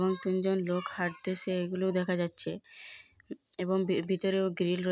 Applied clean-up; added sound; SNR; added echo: none; none; none; none.